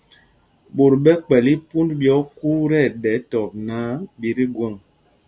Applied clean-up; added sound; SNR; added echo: none; none; none; none.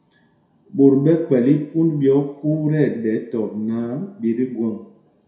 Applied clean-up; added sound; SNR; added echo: none; none; none; reverberation time 0.6 s.